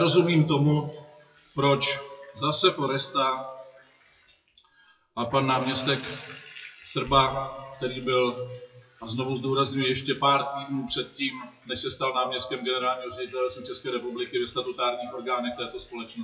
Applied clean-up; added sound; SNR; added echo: classical method WPE with log-MMSE.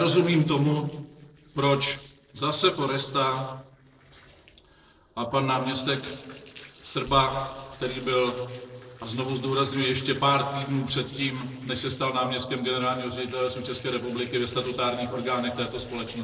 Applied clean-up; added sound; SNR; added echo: neural separator model SepFormer DNS4.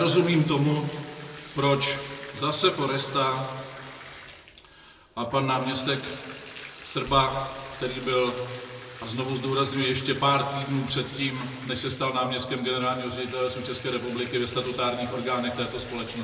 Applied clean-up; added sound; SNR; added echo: none; Bathtub (filling or washing); 17 dB; reverberation time 1.5 s.